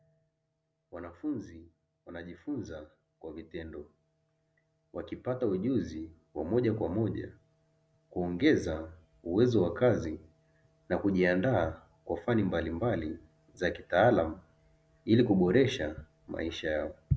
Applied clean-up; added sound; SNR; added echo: none; none; none; none.